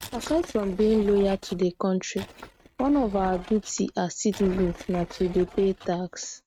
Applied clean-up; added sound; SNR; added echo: neural mask model RNNoise.